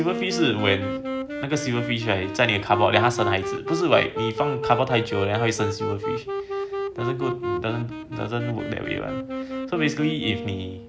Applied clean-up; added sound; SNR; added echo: none; Wind instrument, woodwind instrument; 4 dB; none.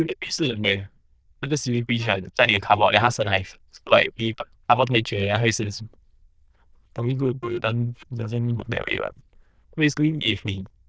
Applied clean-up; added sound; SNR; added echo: neural diffusion model UNIVERSE++.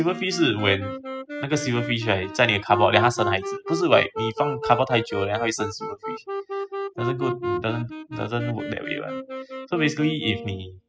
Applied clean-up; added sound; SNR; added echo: classical method spectral subtraction.